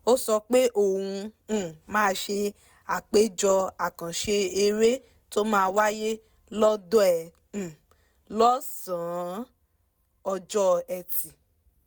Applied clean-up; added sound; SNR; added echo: none; none; none; none.